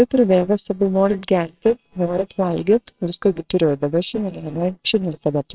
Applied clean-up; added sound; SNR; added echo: neural separator model SepFormer WHAMR!.